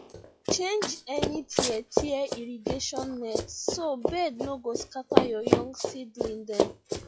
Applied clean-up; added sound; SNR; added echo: classical method log-MMSE.